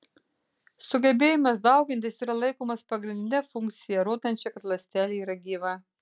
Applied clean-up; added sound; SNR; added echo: none; none; none; none.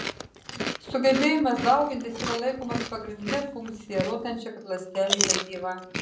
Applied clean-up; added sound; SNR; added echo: none; Chewing, mastication; 5 dB; reverberation time 0.6 s.